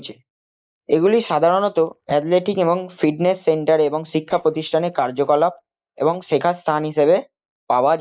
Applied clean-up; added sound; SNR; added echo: neural mask model Resemble Enhance denoiser.